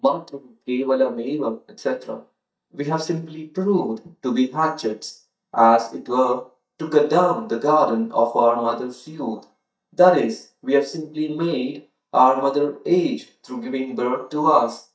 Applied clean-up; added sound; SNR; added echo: neural mask model DeepFilterNet 3.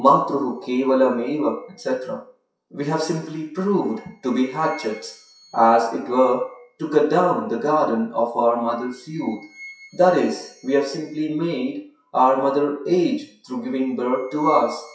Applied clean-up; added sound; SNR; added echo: classical method WPE with log-MMSE.